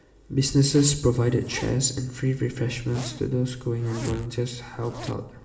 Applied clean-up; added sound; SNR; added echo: none; Zipper (clothing); 16 dB; reverberation time 1.2 s.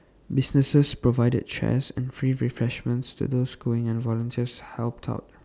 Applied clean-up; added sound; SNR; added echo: none; none; none; none.